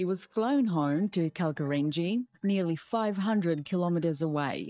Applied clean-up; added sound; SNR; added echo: neural mask model DeepFilterNet 3.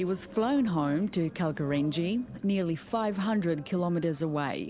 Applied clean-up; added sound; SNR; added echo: none; none; none; none.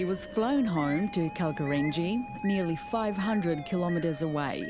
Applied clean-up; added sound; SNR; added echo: none; Bird + Musical instrument; 13 dB; none.